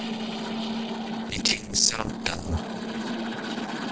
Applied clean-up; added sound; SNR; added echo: neural separator model SepFormer DNS4.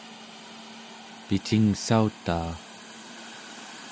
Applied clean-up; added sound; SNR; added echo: none; Hiss; 15 dB; none.